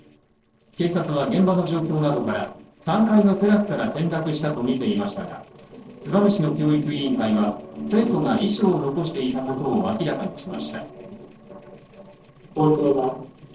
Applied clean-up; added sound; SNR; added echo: neural separator model SepFormer DNS4.